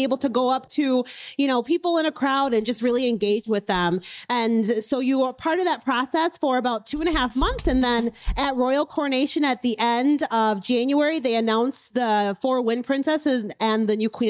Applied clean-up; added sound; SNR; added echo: neural mask model DeepFilterNet 3.